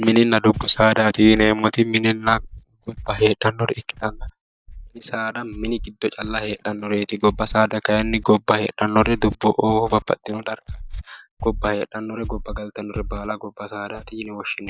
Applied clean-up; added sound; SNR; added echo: neural mask model DeepFilterNet 3.